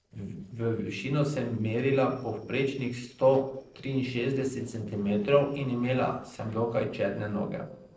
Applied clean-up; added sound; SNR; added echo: neural separator model SepFormer DNS4.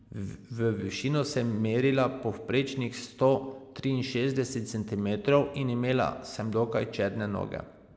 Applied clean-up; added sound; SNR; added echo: none; none; none; none.